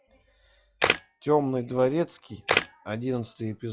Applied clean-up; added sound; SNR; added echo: classical method log-MMSE.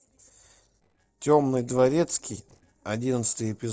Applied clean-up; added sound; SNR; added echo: neural separator model SepFormer DNS4.